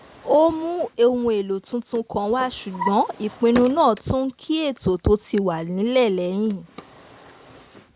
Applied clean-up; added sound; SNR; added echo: none; Drawer open or close; 16 dB; none.